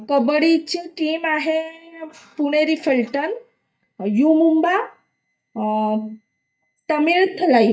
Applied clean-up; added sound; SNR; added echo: neural mask model DeepFilterNet 3.